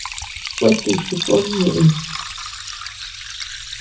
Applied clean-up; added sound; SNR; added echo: none; Liquid; 8 dB; reverberation time 0.4 s.